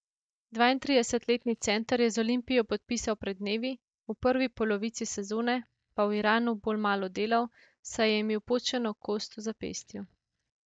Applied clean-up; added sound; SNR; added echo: neural mask model DeepFilterNet 3.